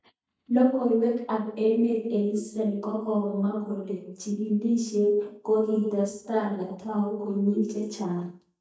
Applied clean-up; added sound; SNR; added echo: neural mask model DeepFilterNet 3.